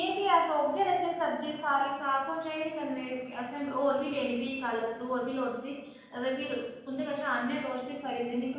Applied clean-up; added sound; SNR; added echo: none; none; none; reverberation time 1.0 s.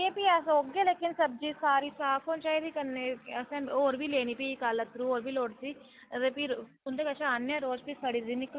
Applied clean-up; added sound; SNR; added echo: none; none; none; none.